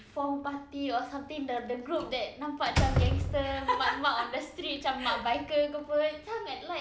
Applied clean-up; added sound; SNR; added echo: none; Slam; 4 dB; none.